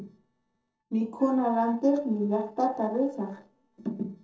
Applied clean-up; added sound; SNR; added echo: neural separator model SepFormer DNS4.